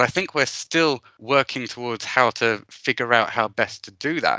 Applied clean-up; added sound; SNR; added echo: none; none; none; none.